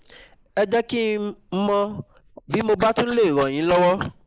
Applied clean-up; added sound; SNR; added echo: neural mask model Resemble Enhance denoiser.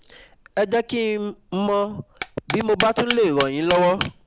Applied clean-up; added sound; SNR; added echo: none; Hammer; 11 dB; none.